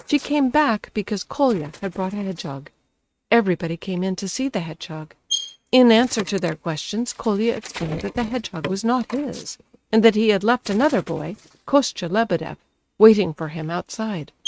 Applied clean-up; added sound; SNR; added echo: neural mask model RNNoise.